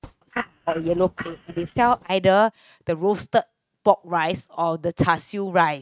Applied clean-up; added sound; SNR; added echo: neural mask model RNNoise.